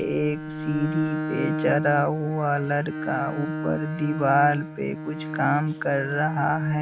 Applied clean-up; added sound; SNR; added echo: none; Bowed string instrument; 7 dB; none.